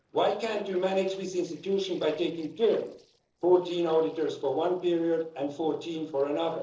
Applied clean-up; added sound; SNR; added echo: neural separator model SepFormer DNS4.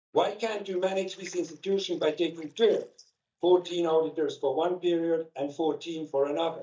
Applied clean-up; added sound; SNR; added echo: neural mask model DeepFilterNet 3.